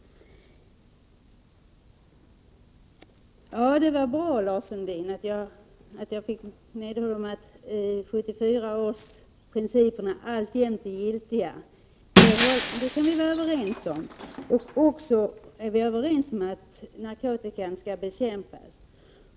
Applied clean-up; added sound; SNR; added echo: none; Shatter; -3 dB; none.